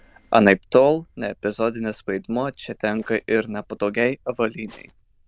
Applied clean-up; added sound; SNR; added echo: neural diffusion model UNIVERSE++.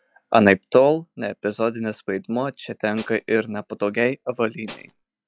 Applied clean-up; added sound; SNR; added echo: classical method log-MMSE.